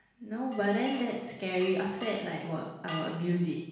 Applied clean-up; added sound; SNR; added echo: none; Glass; 14 dB; reverberation time 1.1 s.